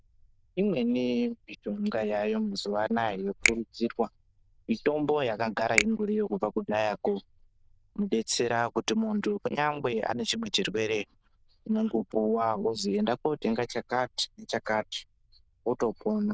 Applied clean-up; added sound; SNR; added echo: neural diffusion model UNIVERSE++.